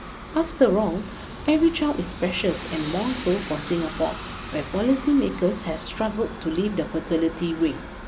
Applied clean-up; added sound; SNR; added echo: none; Aircraft; 13 dB; none.